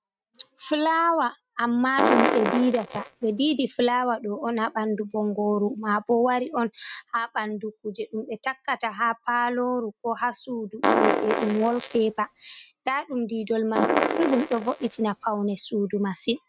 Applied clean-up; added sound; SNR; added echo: neural mask model RNNoise.